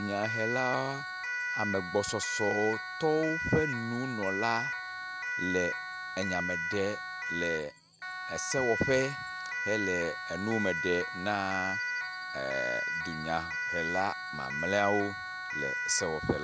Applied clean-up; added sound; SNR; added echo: none; Siren; 2 dB; none.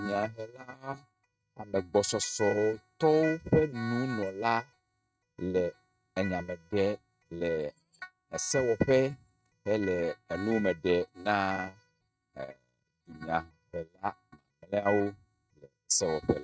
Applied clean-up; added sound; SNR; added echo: neural mask model RNNoise.